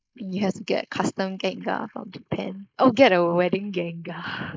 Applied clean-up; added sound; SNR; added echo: neural mask model Resemble Enhance denoiser.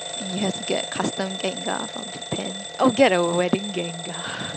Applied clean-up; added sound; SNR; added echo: none; Alarm / Bell; 8 dB; none.